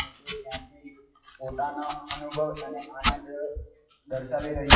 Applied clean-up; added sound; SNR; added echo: classical method WPE with log-MMSE.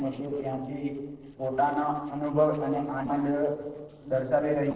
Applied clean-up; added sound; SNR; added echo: neural separator model SepFormer DNS4.